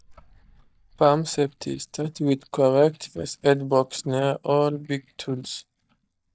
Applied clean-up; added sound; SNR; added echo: neural mask model DeepFilterNet 3.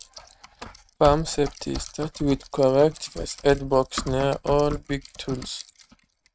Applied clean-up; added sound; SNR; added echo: neural mask model RNNoise.